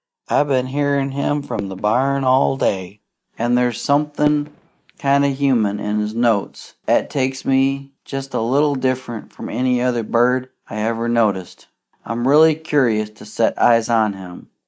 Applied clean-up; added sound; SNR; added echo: neural mask model RNNoise.